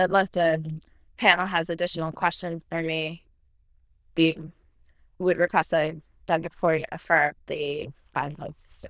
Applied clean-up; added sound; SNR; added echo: neural diffusion model UNIVERSE++.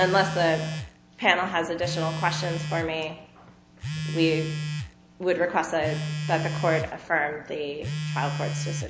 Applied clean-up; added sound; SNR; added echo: none; Telephone; 5 dB; none.